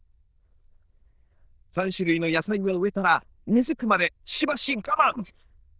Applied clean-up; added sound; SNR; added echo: neural diffusion model UNIVERSE++.